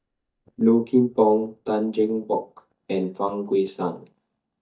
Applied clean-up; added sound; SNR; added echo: neural mask model DeepFilterNet 3.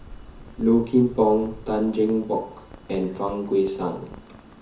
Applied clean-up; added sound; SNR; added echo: none; Rain; 19 dB; reverberation time 0.7 s.